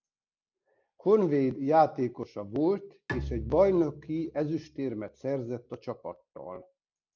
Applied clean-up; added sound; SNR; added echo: none; Bowed string instrument; 12 dB; none.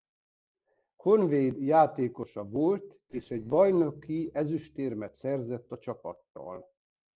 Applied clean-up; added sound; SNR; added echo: neural separator model SepFormer DNS4.